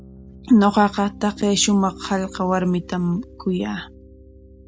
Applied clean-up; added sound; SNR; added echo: none; Piano; 19 dB; none.